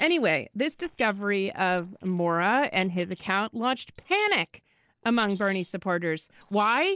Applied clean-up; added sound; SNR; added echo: neural separator model SepFormer DNS4.